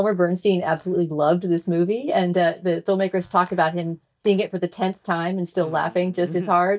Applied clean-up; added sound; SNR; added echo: neural mask model DeepFilterNet 3.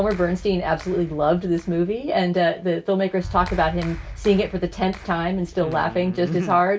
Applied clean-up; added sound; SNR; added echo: none; Clapping; 15 dB; none.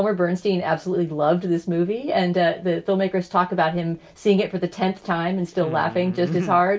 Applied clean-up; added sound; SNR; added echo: none; none; none; none.